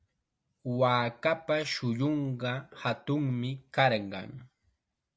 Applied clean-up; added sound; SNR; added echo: none; none; none; none.